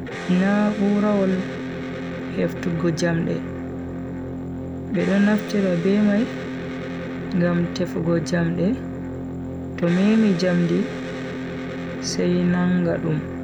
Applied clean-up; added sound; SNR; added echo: none; Electric guitar; 7 dB; none.